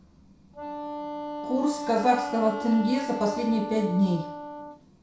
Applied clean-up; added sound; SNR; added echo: none; Wind instrument, woodwind instrument; 8 dB; reverberation time 0.6 s.